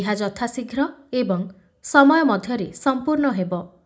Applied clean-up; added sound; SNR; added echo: none; none; none; reverberation time 0.2 s.